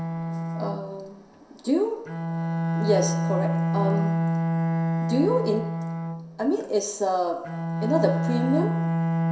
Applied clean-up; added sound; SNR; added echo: none; Bowed string instrument; -1 dB; reverberation time 0.7 s.